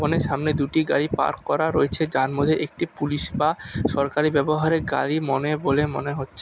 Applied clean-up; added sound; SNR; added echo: none; none; none; none.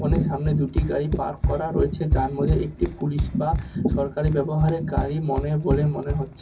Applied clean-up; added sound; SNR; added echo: none; Run; 4 dB; reverberation time 0.3 s.